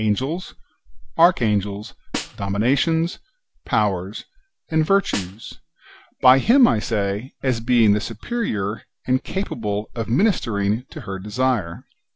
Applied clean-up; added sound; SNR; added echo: none; Snare drum; 13 dB; none.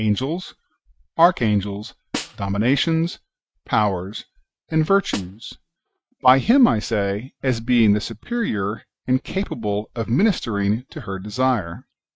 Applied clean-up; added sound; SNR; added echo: neural mask model RNNoise.